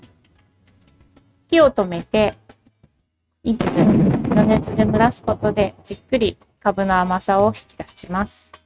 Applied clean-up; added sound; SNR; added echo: neural mask model RNNoise.